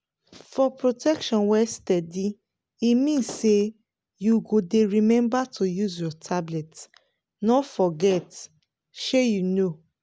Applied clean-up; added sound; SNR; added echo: none; Slam / Wood; 17 dB; none.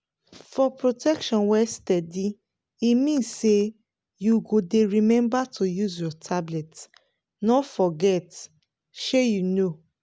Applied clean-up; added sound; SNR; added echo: none; none; none; none.